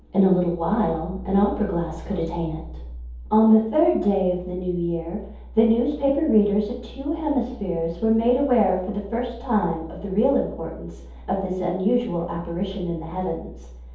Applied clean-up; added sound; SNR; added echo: none; none; none; reverberation time 0.7 s.